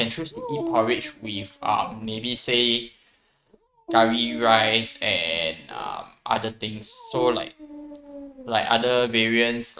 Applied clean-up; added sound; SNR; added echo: neural mask model RNNoise.